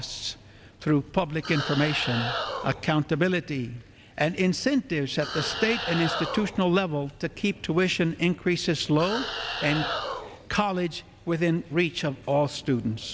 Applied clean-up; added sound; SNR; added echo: none; Animal; 6 dB; none.